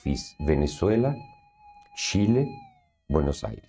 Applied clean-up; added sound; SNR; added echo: neural mask model RNNoise.